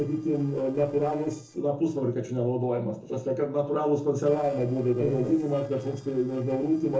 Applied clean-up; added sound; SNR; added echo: neural separator model SepFormer DNS4.